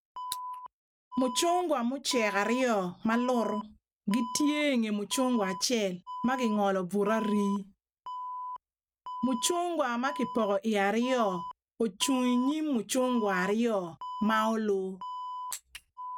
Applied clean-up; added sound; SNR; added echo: neural mask model RNNoise.